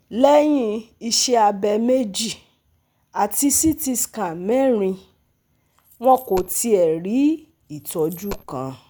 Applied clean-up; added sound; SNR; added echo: none; Coin (dropping); 19 dB; none.